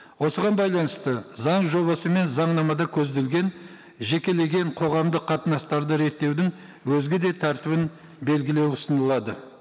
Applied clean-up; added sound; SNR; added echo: none; none; none; none.